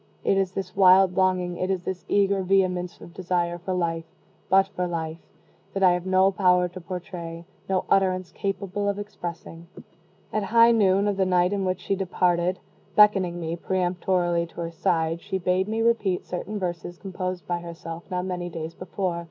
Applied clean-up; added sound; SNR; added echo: none; none; none; none.